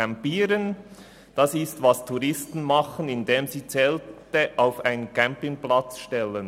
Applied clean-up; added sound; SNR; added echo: none; none; none; none.